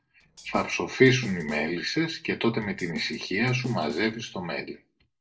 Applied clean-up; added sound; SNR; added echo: neural separator model SepFormer DNS4.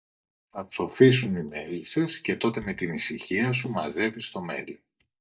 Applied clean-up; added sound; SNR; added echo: neural mask model DeepFilterNet 3.